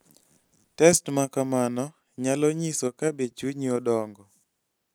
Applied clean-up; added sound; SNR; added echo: none; none; none; none.